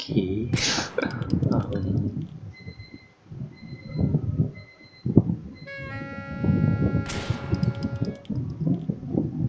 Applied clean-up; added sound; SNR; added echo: none; Gunshot, gunfire + Wind instrument, woodwind instrument; 14 dB; none.